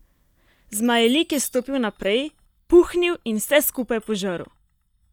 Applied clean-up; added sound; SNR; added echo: neural mask model DeepFilterNet 3.